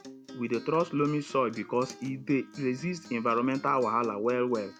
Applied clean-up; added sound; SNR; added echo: none; Acoustic guitar; 18 dB; none.